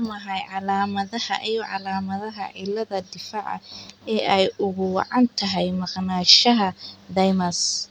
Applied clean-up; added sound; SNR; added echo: none; none; none; none.